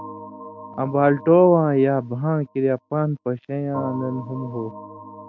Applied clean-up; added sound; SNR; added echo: none; Organ; 17 dB; none.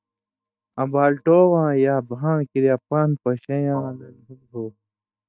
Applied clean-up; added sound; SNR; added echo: neural mask model DeepFilterNet 3.